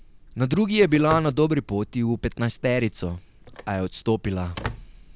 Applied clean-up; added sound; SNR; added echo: none; Telephone; 15 dB; none.